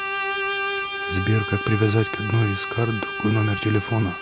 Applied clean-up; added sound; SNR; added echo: none; Bowed string instrument; 5 dB; none.